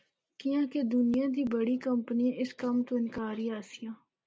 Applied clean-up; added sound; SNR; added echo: none; none; none; none.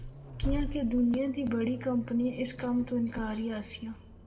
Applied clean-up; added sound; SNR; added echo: none; Accelerating, revving, vroom; 8 dB; reverberation time 0.7 s.